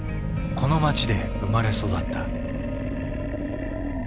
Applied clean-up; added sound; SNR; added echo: none; Animal; 0 dB; none.